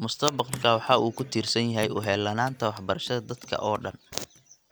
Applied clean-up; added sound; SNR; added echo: none; Hands / Wood; 18 dB; none.